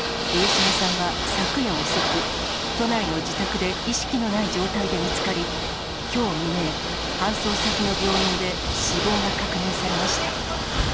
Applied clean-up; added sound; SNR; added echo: none; Ocean / Boat, Water vehicle; -2 dB; none.